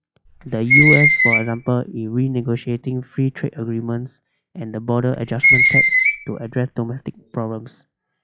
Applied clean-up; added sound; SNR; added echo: classical method log-MMSE.